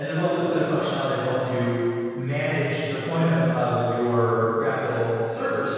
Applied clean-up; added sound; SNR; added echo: none; none; none; reverberation time 2.2 s.